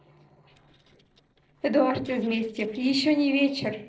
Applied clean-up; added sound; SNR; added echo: neural separator model SepFormer DNS4.